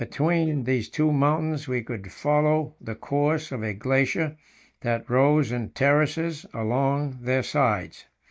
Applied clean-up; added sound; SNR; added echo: neural mask model DeepFilterNet 3.